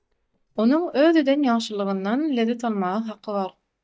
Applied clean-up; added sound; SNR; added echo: neural mask model DeepFilterNet 3.